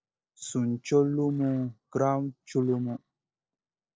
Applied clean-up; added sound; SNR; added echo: neural separator model SepFormer DNS4.